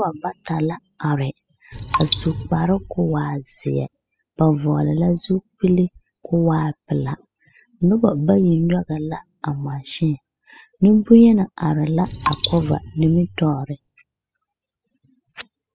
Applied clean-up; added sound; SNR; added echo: classical method spectral subtraction.